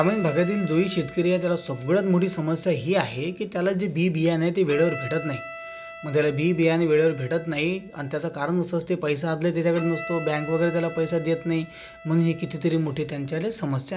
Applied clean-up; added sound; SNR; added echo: none; Bowed string instrument; 16 dB; none.